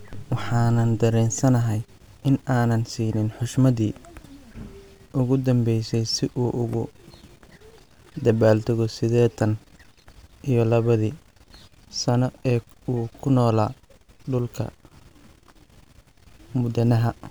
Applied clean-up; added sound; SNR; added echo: none; none; none; none.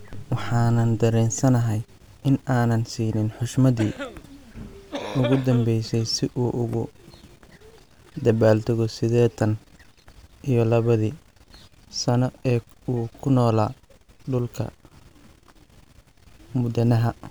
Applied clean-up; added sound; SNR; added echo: none; Cough; 12 dB; none.